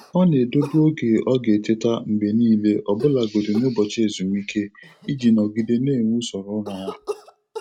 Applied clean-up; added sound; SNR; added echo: none; Cough; 19 dB; none.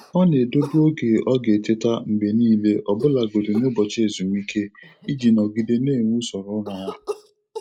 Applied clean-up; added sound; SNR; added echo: neural mask model Resemble Enhance denoiser.